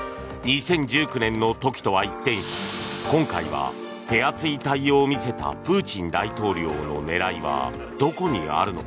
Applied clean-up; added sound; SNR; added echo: none; none; none; none.